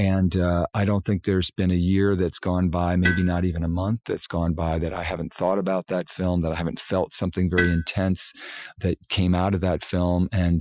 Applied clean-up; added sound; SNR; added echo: classical method Wiener filter.